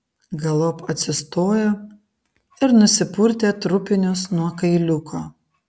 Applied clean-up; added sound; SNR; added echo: none; none; none; none.